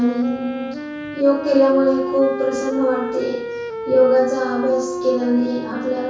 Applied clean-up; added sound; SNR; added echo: none; Wind instrument, woodwind instrument; 9 dB; reverberation time 0.6 s.